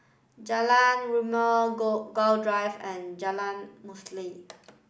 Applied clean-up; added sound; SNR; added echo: none; none; none; none.